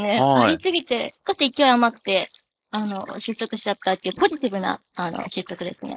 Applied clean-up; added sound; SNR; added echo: neural mask model Resemble Enhance denoiser.